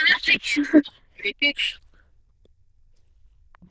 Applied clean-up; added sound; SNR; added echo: neural diffusion model UNIVERSE++.